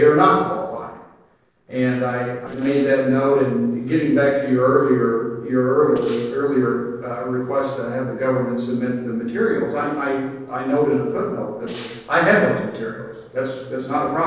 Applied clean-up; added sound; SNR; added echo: neural separator model SepFormer DNS4.